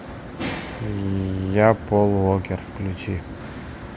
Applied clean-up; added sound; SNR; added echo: none; none; none; none.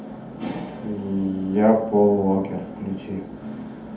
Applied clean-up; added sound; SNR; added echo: none; none; none; reverberation time 0.6 s.